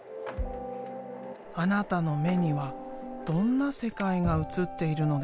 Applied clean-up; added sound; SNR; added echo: none; none; none; none.